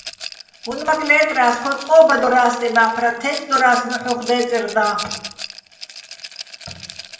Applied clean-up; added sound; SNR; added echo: none; Rattle; 16 dB; reverberation time 0.8 s.